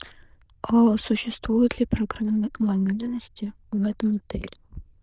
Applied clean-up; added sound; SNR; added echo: neural diffusion model UNIVERSE++.